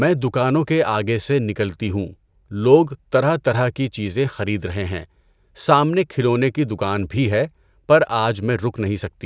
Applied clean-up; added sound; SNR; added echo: none; none; none; none.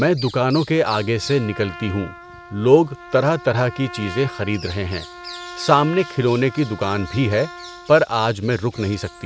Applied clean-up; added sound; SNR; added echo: none; Bird vocalization, bird call, bird song + Trumpet; 16 dB; none.